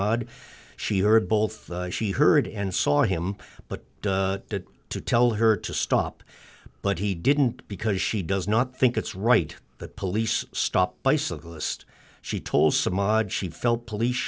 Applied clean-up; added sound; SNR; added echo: none; none; none; none.